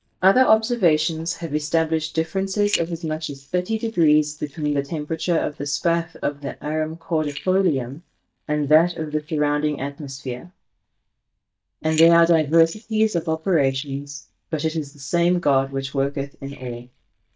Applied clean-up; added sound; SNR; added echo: neural mask model DeepFilterNet 3.